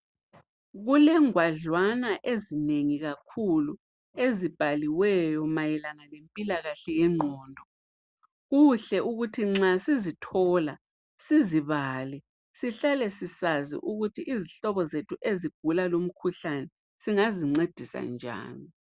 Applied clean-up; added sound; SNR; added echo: none; none; none; none.